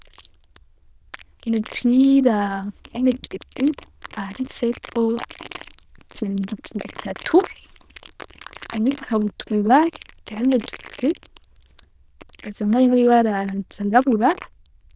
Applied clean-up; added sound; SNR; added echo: neural diffusion model UNIVERSE++.